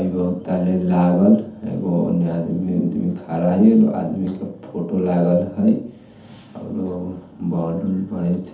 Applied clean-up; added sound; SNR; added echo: none; none; none; reverberation time 0.6 s.